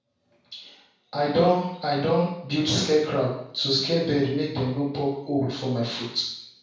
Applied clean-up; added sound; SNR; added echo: none; none; none; reverberation time 0.7 s.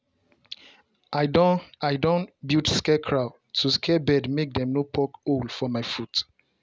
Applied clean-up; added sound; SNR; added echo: none; none; none; none.